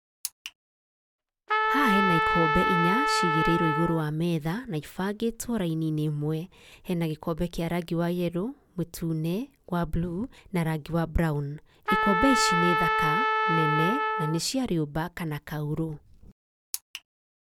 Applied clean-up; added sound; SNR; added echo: none; Trumpet; -3 dB; none.